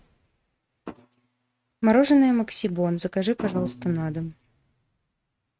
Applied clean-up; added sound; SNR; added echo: neural mask model RNNoise.